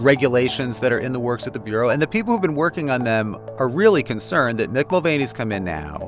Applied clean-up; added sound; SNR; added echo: none; none; none; none.